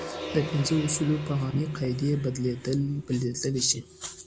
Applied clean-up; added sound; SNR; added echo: none; Gong; 13 dB; none.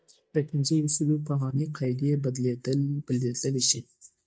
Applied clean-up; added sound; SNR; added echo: neural mask model DeepFilterNet 3.